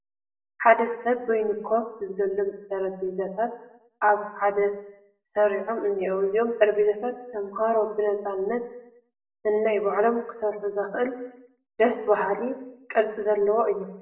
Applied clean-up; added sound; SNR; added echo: none; none; none; reverberation time 0.6 s.